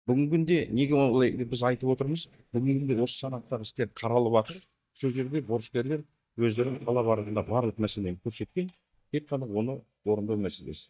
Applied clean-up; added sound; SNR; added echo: neural mask model DeepFilterNet 3.